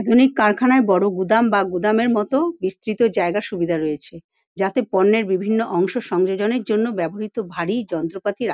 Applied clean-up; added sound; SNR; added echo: none; none; none; none.